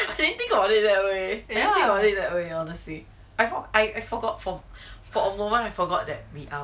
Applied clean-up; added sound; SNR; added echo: none; none; none; none.